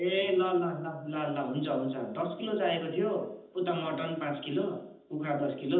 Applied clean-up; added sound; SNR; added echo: none; none; none; reverberation time 0.8 s.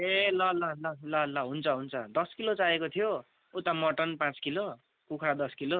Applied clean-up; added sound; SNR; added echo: none; none; none; none.